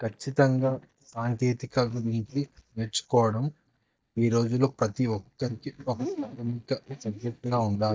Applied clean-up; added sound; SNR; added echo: neural mask model DeepFilterNet 3.